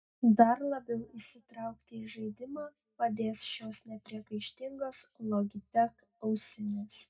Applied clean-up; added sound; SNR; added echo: none; none; none; reverberation time 0.2 s.